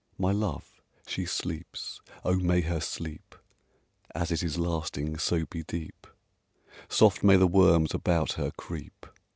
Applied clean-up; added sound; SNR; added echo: none; none; none; none.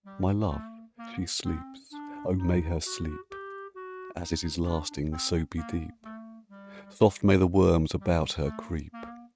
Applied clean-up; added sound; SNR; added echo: neural mask model RNNoise.